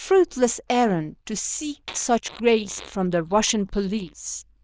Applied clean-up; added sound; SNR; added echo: neural diffusion model UNIVERSE++.